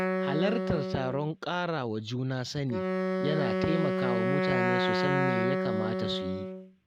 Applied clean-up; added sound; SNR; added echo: none; Wind instrument, woodwind instrument; -2 dB; none.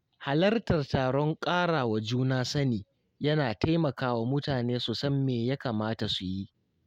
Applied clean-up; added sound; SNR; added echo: none; none; none; none.